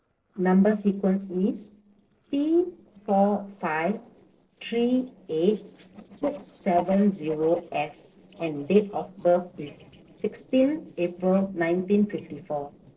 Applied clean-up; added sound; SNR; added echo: neural separator model SepFormer DNS4.